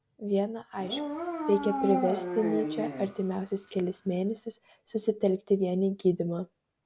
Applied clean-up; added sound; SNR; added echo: none; Dog; 5 dB; none.